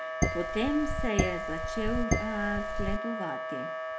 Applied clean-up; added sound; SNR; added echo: none; Dishes, pots, and pans + Wind instrument, woodwind instrument; -2 dB; none.